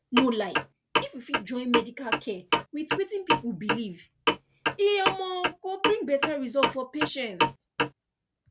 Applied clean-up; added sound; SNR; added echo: none; Clock; -1 dB; none.